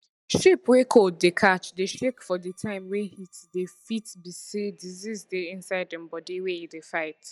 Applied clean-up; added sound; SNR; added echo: neural mask model DeepFilterNet 3.